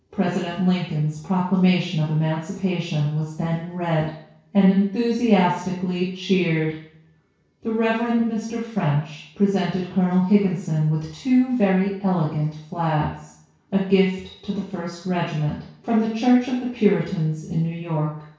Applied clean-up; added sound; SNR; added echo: none; none; none; reverberation time 0.6 s.